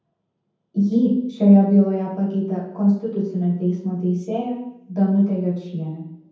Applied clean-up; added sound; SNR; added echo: none; none; none; reverberation time 0.9 s.